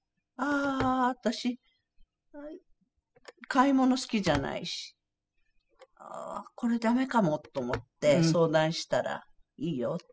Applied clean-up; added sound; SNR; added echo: classical method spectral subtraction.